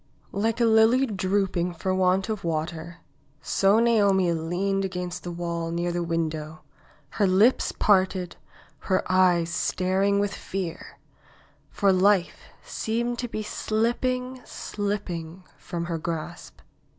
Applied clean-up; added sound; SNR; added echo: none; none; none; none.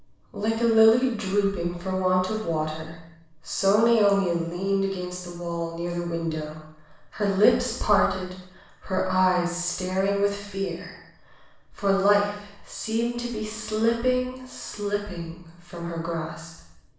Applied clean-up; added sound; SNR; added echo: none; none; none; reverberation time 0.7 s.